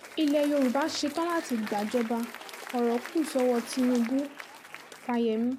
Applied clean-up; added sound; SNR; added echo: none; Applause; 14 dB; none.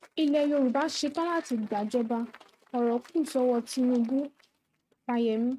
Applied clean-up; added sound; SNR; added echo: neural mask model RNNoise.